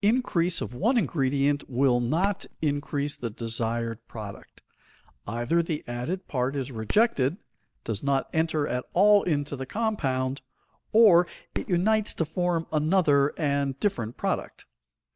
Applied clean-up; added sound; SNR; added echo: neural mask model DeepFilterNet 3.